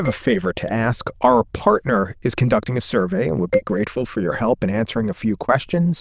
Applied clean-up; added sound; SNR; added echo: neural diffusion model UNIVERSE++.